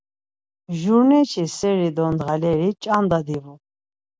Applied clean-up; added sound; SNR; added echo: none; none; none; none.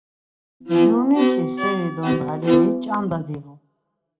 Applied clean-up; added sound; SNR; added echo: none; Bowed string instrument; -5 dB; reverberation time 0.3 s.